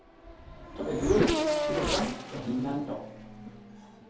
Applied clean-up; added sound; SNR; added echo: none; Race car, auto racing / Accelerating, revving, vroom; 0 dB; reverberation time 2.4 s.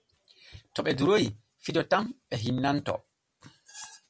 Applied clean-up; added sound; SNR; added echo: none; none; none; none.